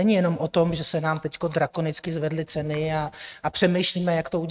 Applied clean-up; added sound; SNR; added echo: neural mask model RNNoise.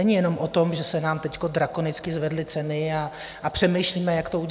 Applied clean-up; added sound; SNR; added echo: none; none; none; none.